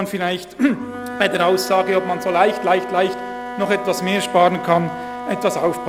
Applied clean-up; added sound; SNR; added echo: none; Wind instrument, woodwind instrument; 10 dB; none.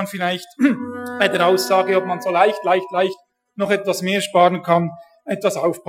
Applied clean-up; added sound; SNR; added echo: classical method Wiener filter.